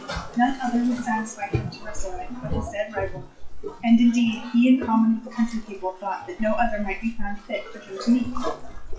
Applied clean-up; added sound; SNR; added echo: classical method WPE with log-MMSE.